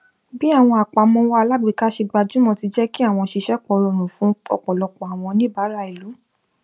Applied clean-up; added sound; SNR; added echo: none; none; none; none.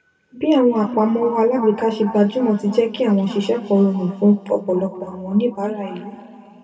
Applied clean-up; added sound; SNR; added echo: none; none; none; reverberation time 2.4 s.